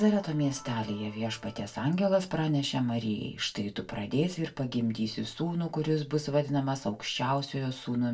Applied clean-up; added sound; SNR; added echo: none; none; none; reverberation time 0.2 s.